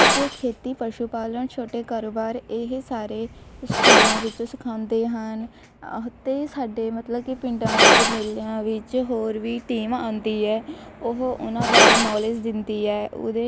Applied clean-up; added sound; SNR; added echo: none; Glass; -2 dB; none.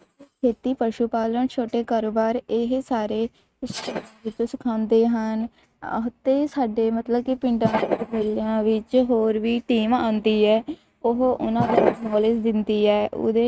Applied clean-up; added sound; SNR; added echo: neural mask model RNNoise.